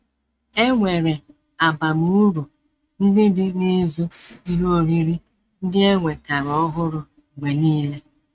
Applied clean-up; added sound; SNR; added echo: neural mask model RNNoise.